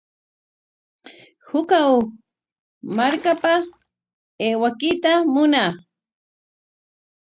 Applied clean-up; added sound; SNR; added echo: none; Water / Splash, splatter; 15 dB; none.